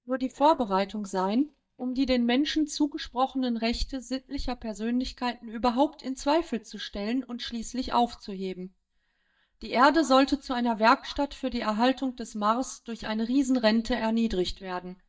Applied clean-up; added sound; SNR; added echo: neural mask model DeepFilterNet 3.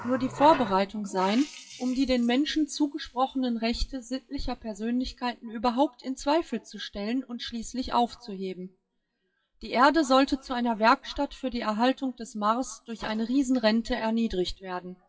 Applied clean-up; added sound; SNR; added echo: classical method WPE with log-MMSE.